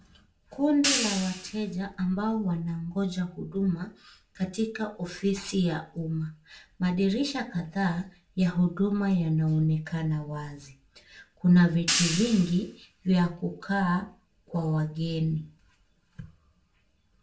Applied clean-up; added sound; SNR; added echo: none; Hi-hat; 4 dB; reverberation time 0.3 s.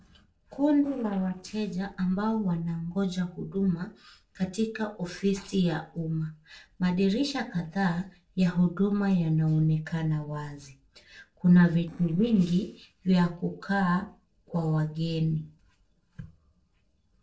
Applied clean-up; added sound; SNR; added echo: neural separator model SepFormer DNS4.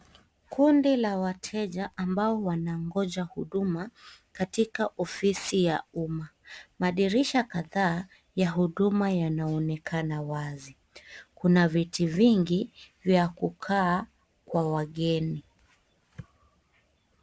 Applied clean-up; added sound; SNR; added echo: none; none; none; none.